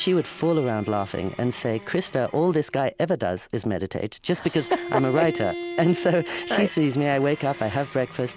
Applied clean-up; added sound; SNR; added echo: none; Bowed string instrument; 14 dB; none.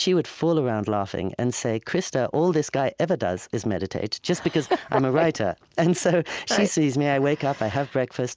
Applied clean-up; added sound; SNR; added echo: none; none; none; none.